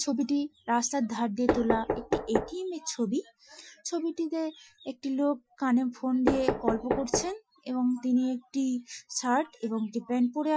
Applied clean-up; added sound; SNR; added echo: classical method Wiener filter.